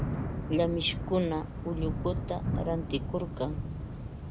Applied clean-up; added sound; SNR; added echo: none; Thunder / Rain; 2 dB; none.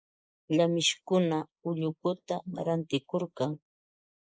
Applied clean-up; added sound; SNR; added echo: neural mask model Resemble Enhance denoiser.